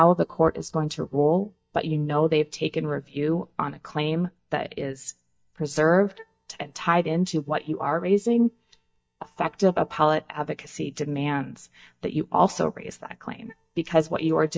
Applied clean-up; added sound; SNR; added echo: neural mask model DeepFilterNet 3.